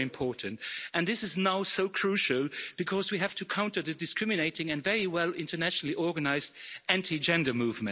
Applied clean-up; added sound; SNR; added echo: none; none; none; none.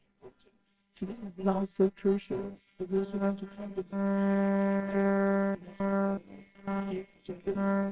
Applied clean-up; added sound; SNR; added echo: neural separator model SepFormer WHAMR!.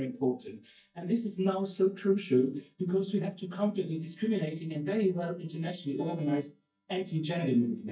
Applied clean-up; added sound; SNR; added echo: neural mask model DeepFilterNet 3.